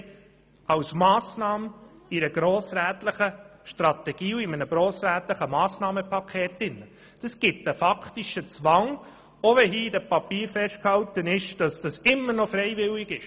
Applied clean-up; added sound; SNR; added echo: none; none; none; none.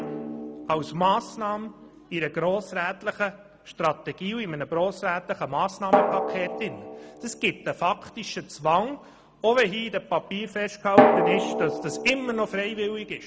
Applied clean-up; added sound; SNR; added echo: none; Drum; 2 dB; none.